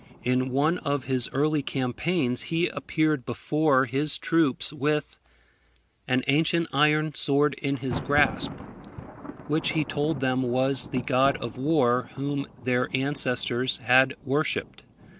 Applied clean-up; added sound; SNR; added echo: none; Thunder; 16 dB; none.